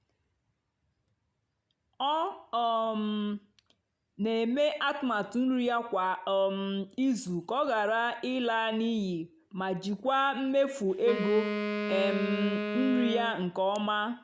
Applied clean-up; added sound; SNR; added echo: none; Wind instrument, woodwind instrument; 4 dB; none.